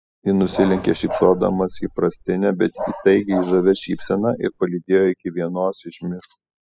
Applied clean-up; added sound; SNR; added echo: classical method spectral subtraction.